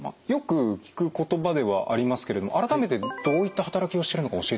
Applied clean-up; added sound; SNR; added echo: none; none; none; none.